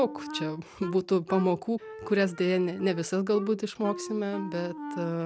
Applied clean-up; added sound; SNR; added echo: none; Wind instrument, woodwind instrument; 12 dB; none.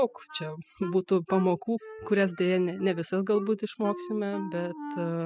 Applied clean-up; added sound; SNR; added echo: classical method spectral subtraction.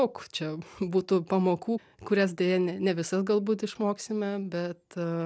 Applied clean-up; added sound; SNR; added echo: none; none; none; none.